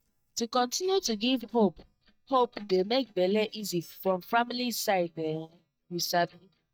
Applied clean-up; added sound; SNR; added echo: neural mask model DeepFilterNet 3.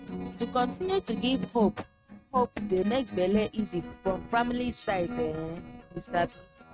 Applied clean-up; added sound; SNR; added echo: neural mask model RNNoise.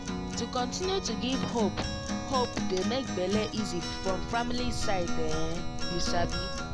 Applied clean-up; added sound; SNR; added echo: none; Thunder + Acoustic guitar; -1 dB; none.